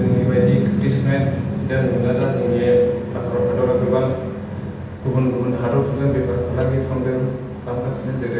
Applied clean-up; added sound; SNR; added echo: none; Cowbell; 16 dB; reverberation time 0.8 s.